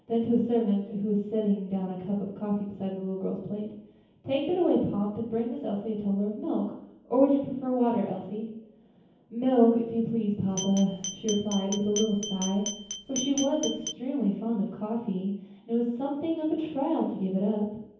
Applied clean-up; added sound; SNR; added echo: none; Glass; 8 dB; reverberation time 0.9 s.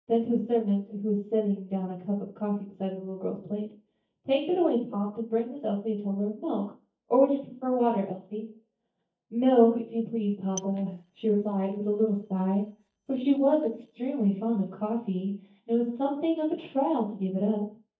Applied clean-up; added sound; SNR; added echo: neural mask model DeepFilterNet 3.